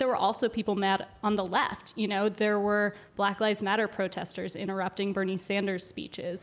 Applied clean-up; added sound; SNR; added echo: none; none; none; none.